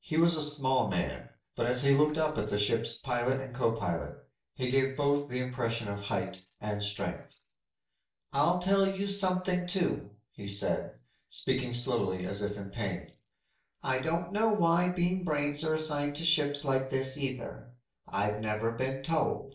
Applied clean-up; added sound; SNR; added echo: none; none; none; reverberation time 0.4 s.